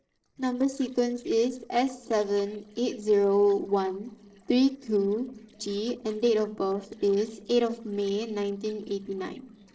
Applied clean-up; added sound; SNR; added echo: neural separator model SepFormer DNS4.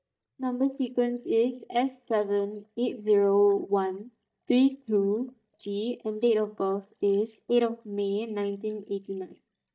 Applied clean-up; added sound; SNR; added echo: neural mask model DeepFilterNet 3.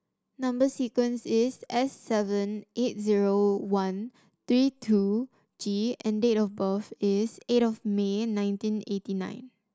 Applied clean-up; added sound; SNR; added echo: none; none; none; none.